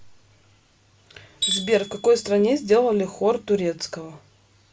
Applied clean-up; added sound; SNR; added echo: none; Tools; 10 dB; none.